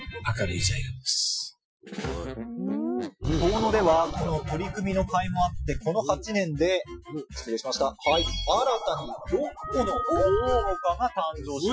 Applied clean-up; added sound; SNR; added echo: classical method Wiener filter.